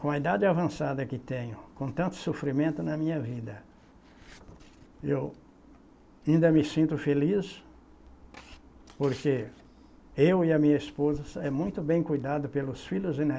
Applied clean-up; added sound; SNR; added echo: none; none; none; none.